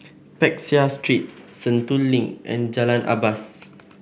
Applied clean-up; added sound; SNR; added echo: none; none; none; none.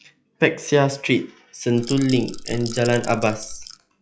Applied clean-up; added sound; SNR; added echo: classical method log-MMSE.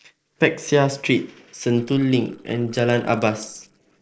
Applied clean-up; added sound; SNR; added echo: neural separator model SepFormer DNS4.